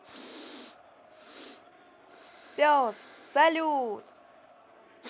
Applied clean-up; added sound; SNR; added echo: none; Breathing + Crowd; 19 dB; none.